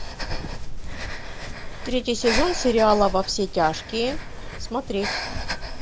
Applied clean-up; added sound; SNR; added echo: none; Breathing; 4 dB; none.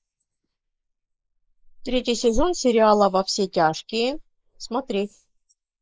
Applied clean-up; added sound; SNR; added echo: neural mask model Resemble Enhance denoiser.